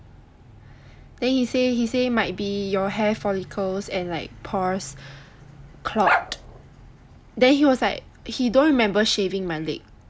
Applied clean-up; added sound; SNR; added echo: none; Bark; 2 dB; none.